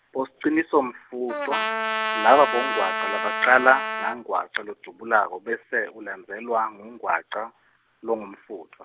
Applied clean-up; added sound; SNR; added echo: none; Trumpet; 2 dB; none.